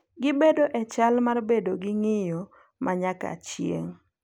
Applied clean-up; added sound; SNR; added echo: none; none; none; none.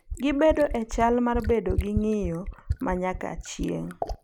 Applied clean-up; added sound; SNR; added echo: none; Fill (with liquid); 7 dB; none.